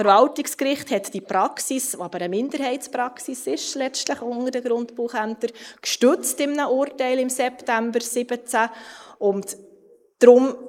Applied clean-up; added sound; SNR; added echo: neural mask model Resemble Enhance denoiser.